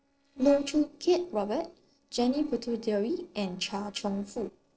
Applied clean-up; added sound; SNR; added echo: neural separator model SepFormer DNS4.